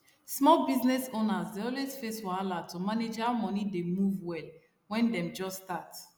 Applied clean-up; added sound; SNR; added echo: none; none; none; none.